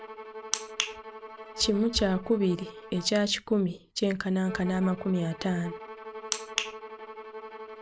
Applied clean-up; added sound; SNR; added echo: none; Bowed string instrument; 13 dB; none.